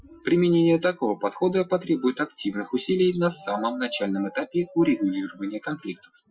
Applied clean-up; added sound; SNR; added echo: classical method Wiener filter.